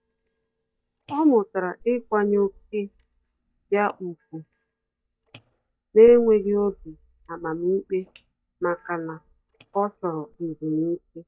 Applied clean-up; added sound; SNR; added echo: neural mask model DeepFilterNet 3.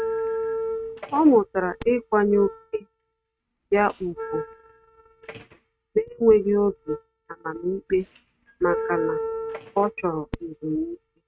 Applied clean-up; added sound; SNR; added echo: neural mask model RNNoise.